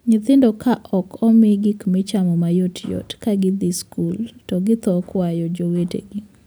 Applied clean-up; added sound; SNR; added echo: none; none; none; none.